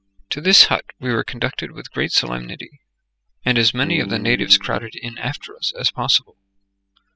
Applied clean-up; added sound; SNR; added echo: classical method spectral subtraction.